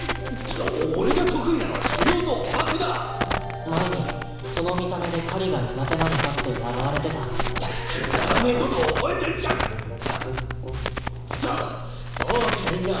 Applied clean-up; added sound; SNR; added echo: none; Crackle; 2 dB; reverberation time 1.0 s.